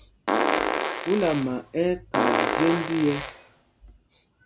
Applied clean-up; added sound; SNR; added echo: none; Fart; -1 dB; none.